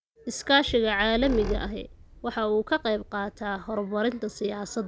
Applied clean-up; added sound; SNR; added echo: none; Squeak; 10 dB; none.